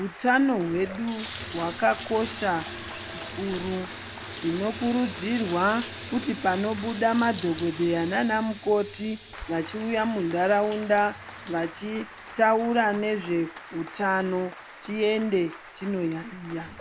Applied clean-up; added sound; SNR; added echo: none; Applause + Bathtub (filling or washing) / Water tap, faucet; 12 dB; none.